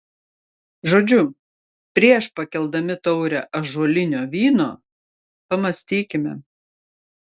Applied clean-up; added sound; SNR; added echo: none; none; none; none.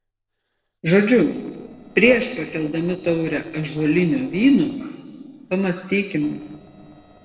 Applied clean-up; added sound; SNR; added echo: neural separator model SepFormer DNS4.